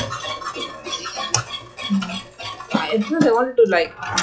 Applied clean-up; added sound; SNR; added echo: classical method log-MMSE.